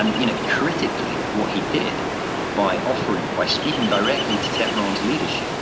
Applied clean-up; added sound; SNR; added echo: none; Ocean; 0 dB; none.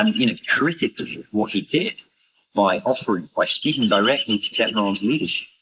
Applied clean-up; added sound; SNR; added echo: neural mask model Resemble Enhance denoiser.